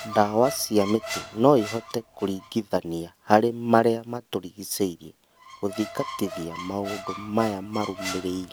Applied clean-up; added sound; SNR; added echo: none; Squeak; 13 dB; none.